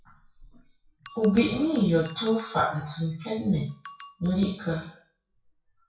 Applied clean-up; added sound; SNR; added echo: classical method WPE with log-MMSE.